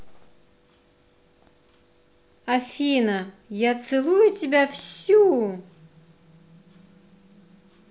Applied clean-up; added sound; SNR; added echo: none; none; none; none.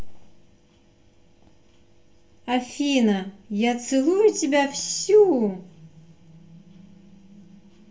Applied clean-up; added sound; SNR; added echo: none; none; none; reverberation time 0.2 s.